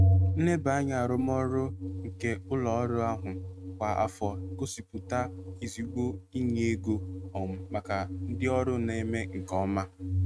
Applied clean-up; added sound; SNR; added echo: neural mask model RNNoise.